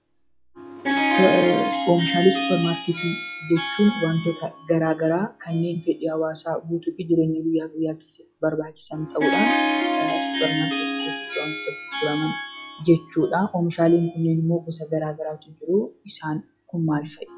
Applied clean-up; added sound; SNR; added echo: classical method log-MMSE.